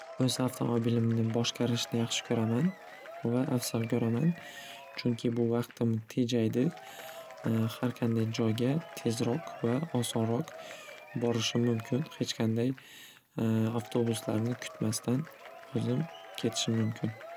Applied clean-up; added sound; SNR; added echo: none; Applause / Crowd / Cheering; 17 dB; none.